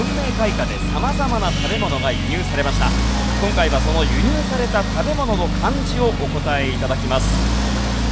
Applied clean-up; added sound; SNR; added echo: none; Accelerating, revving, vroom; -3 dB; none.